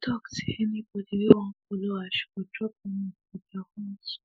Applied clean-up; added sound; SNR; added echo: neural mask model Resemble Enhance denoiser.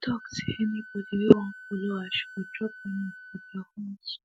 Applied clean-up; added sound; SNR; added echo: none; Wind instrument, woodwind instrument; 18 dB; none.